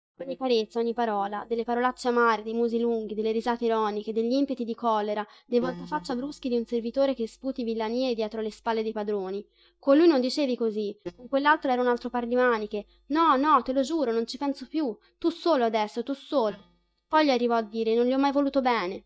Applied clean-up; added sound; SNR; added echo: neural mask model DeepFilterNet 3.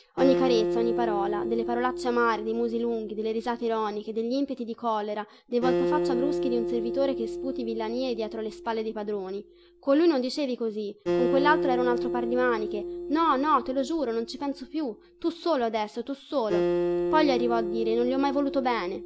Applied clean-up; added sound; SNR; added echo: none; Acoustic guitar; 4 dB; none.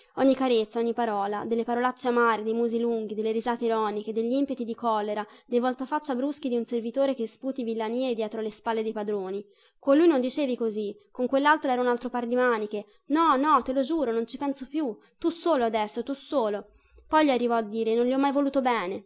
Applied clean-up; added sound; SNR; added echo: none; none; none; none.